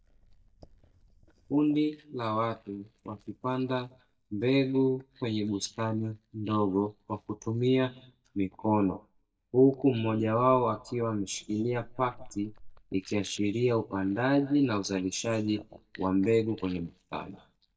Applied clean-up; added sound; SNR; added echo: neural mask model DeepFilterNet 3.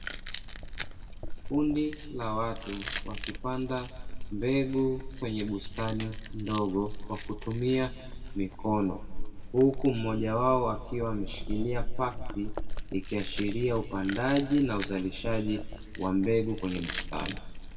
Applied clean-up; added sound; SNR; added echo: none; Chewing, mastication; 4 dB; reverberation time 1.4 s.